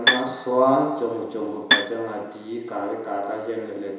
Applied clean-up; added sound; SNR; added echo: none; Bowed string instrument; 0 dB; reverberation time 1.0 s.